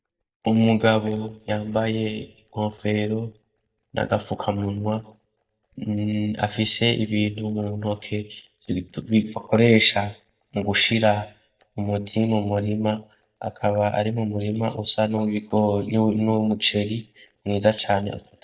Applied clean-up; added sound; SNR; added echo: neural mask model DeepFilterNet 3.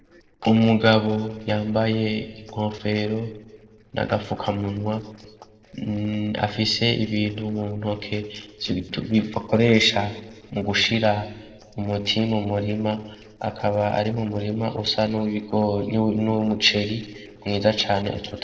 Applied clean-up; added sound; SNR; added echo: neural separator model SepFormer DNS4.